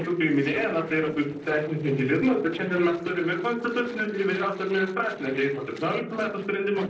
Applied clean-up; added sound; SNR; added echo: neural separator model SepFormer DNS4.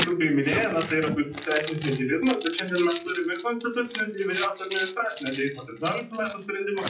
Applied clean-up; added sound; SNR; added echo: classical method WPE with log-MMSE.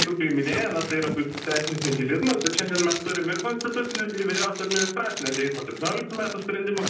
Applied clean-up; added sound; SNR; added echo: none; Zipper (clothing); 6 dB; reverberation time 0.6 s.